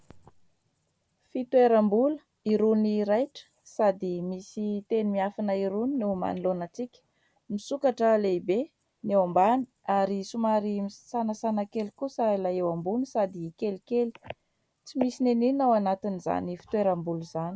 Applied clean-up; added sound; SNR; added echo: none; none; none; none.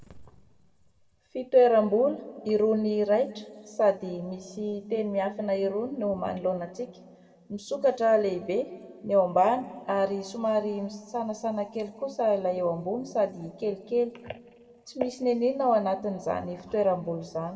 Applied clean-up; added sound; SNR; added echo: none; none; none; reverberation time 1.5 s.